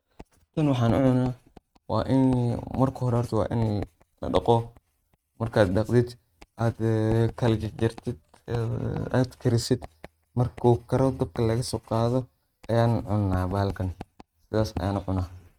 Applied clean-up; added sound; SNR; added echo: neural mask model RNNoise.